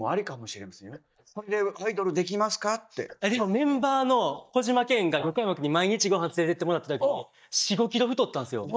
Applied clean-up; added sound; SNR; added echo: neural mask model DeepFilterNet 3.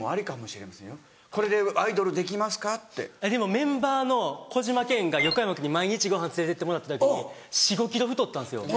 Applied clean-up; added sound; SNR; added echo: none; none; none; none.